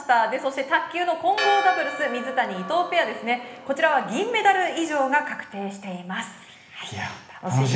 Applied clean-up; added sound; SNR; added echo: none; Church bell; 9 dB; reverberation time 1.1 s.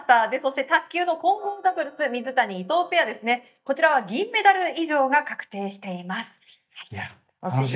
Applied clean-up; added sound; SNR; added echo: neural mask model DeepFilterNet 3.